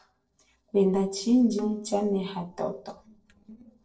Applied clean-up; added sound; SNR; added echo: neural separator model SepFormer DNS4.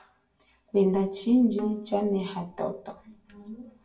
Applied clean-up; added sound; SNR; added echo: none; Bowed string instrument; 18 dB; reverberation time 0.2 s.